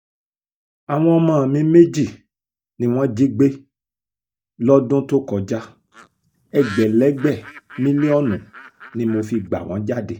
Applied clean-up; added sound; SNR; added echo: neural mask model DeepFilterNet 3.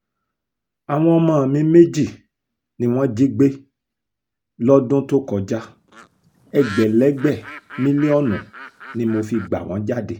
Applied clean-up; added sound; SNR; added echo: none; Bird; 18 dB; none.